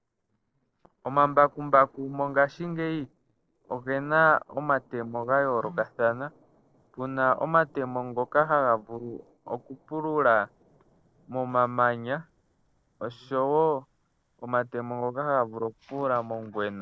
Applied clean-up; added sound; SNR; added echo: neural separator model SepFormer DNS4.